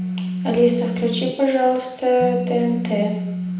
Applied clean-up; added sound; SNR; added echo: none; Telephone; 6 dB; reverberation time 0.8 s.